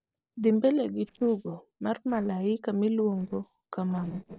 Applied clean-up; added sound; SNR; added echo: neural separator model SepFormer DNS4.